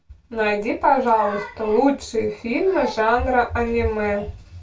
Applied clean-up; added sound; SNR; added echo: none; none; none; reverberation time 0.2 s.